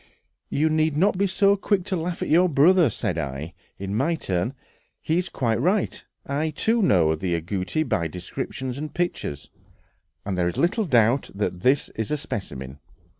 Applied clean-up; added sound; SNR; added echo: none; none; none; none.